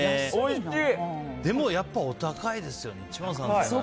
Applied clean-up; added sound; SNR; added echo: none; none; none; none.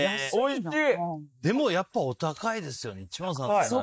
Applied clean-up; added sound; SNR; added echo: neural mask model Resemble Enhance denoiser.